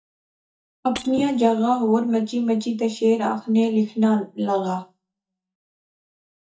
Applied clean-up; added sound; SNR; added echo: neural mask model DeepFilterNet 3.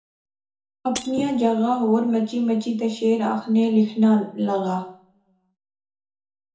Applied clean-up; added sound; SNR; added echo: none; Shatter; 17 dB; reverberation time 0.6 s.